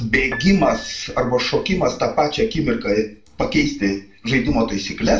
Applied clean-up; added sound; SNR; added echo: none; Piano; 18 dB; reverberation time 0.3 s.